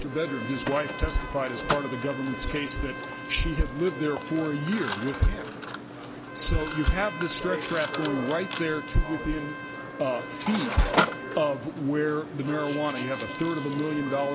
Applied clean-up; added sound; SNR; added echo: none; Trumpet + Mechanisms; 6 dB; none.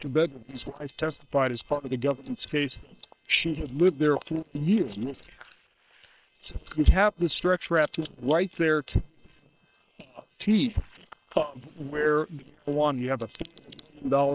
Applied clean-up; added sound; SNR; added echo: neural separator model SepFormer WHAM!.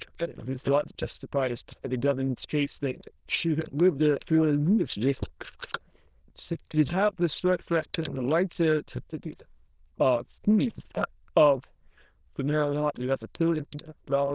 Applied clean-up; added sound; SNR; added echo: neural diffusion model UNIVERSE++.